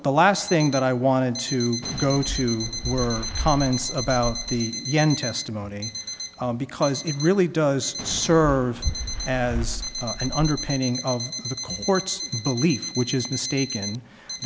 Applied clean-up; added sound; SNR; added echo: none; Alarm + Fireworks; 8 dB; none.